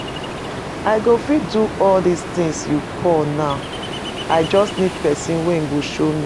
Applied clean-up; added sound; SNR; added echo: none; Ocean; 8 dB; none.